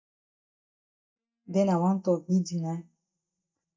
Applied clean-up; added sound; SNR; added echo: neural mask model DeepFilterNet 3.